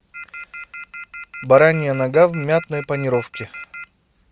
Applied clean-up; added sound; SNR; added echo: none; Telephone; 16 dB; none.